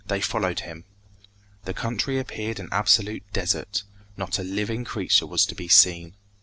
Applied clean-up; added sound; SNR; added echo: none; none; none; none.